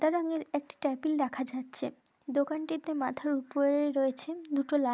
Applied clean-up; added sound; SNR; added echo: none; none; none; none.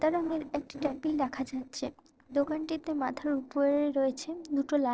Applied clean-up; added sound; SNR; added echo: neural separator model SepFormer DNS4.